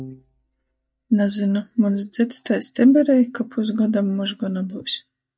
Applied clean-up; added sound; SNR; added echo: neural mask model DeepFilterNet 3.